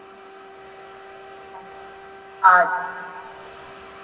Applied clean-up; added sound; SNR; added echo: none; Wind instrument, woodwind instrument; 19 dB; reverberation time 2.3 s.